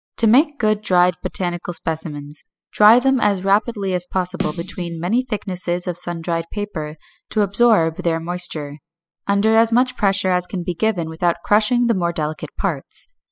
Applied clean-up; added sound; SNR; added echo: classical method spectral subtraction.